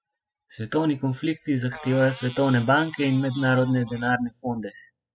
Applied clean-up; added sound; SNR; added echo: classical method spectral subtraction.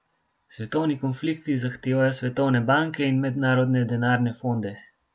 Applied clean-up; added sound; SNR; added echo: none; none; none; none.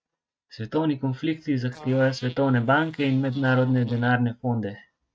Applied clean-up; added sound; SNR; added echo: neural mask model RNNoise.